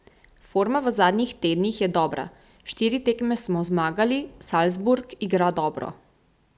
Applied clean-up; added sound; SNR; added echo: none; none; none; none.